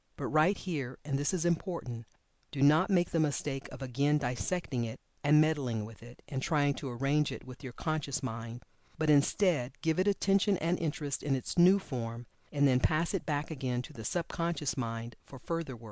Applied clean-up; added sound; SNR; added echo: none; none; none; none.